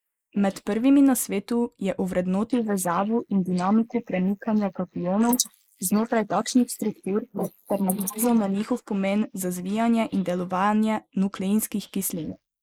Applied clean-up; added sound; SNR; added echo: neural mask model Resemble Enhance denoiser.